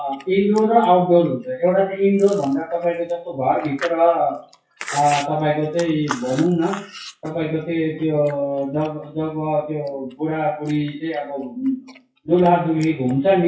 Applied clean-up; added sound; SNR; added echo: classical method WPE with log-MMSE.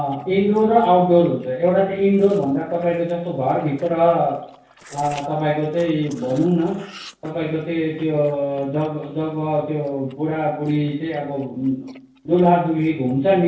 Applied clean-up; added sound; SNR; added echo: neural separator model SepFormer DNS4.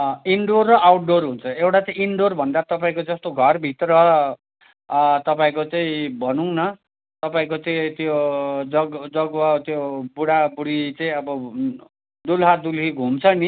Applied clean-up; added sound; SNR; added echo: none; none; none; none.